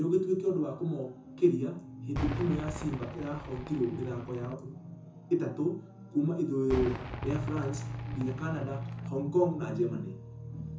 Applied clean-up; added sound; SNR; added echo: none; Cheering / Fireworks; 12 dB; reverberation time 0.5 s.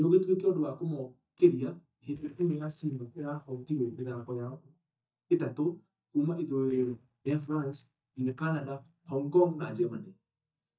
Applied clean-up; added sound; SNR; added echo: neural mask model DeepFilterNet 3.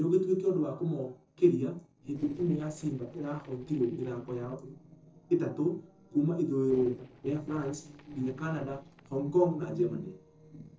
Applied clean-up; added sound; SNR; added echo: neural separator model SepFormer DNS4.